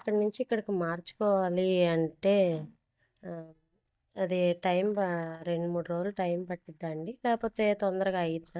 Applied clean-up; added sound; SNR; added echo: neural mask model DeepFilterNet 3.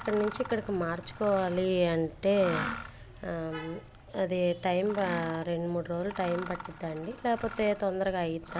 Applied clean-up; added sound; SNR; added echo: none; Mechanisms; 13 dB; none.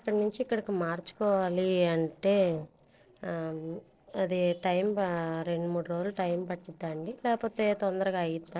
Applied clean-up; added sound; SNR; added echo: neural separator model SepFormer DNS4.